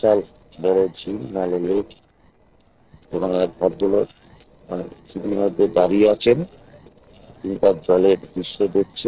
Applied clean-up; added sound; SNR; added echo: neural separator model SepFormer DNS4.